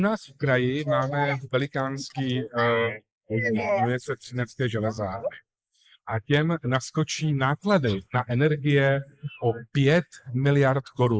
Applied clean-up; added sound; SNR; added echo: neural mask model Resemble Enhance denoiser.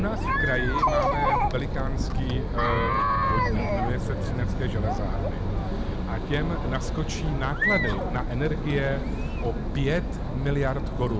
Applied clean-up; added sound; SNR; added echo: none; Chatter; -4 dB; none.